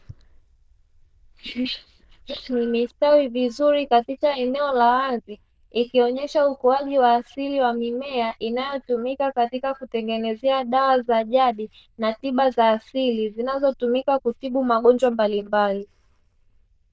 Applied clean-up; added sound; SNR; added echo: neural diffusion model UNIVERSE++.